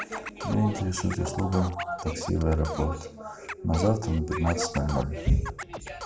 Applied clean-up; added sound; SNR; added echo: none; Scratching (performance technique); 12 dB; reverberation time 0.6 s.